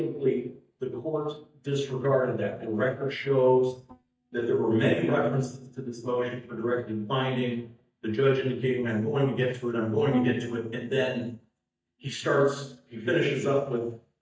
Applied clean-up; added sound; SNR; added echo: neural mask model DeepFilterNet 3.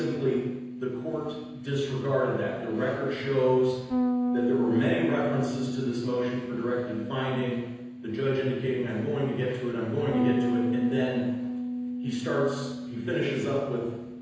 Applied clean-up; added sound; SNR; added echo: none; Bass guitar; 4 dB; reverberation time 0.9 s.